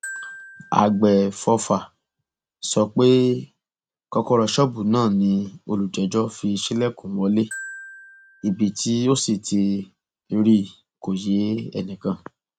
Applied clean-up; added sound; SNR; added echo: none; Glockenspiel; 20 dB; none.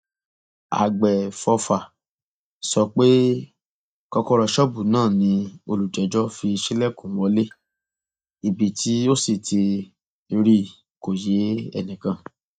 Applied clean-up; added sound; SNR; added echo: neural mask model DeepFilterNet 3.